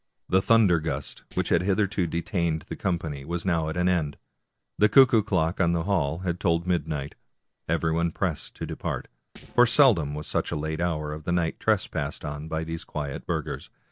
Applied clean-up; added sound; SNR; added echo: neural separator model SepFormer DNS4.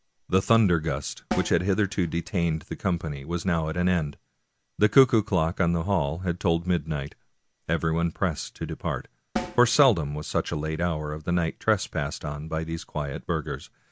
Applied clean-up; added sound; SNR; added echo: none; Snare drum; 13 dB; none.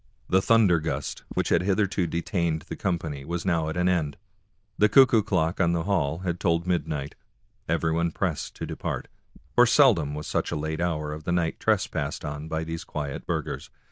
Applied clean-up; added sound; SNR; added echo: neural diffusion model UNIVERSE++.